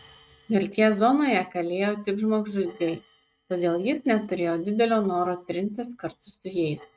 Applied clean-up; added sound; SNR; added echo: neural mask model RNNoise.